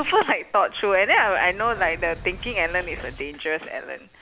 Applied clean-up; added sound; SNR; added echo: none; Boom; 18 dB; none.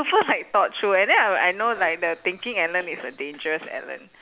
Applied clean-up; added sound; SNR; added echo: none; none; none; none.